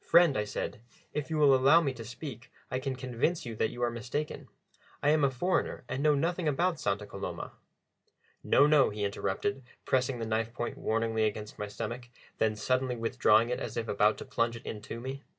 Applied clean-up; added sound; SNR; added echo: none; none; none; none.